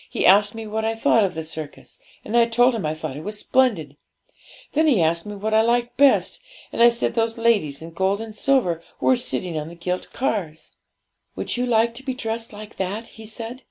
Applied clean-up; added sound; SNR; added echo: none; none; none; none.